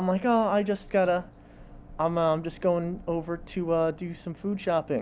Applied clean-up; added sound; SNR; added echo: none; none; none; none.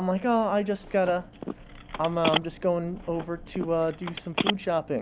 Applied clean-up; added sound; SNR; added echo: none; Telephone; 7 dB; none.